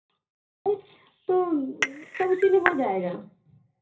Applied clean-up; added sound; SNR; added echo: none; Cutlery, silverware / Dishes, pots, and pans / Chink, clink; 3 dB; reverberation time 0.5 s.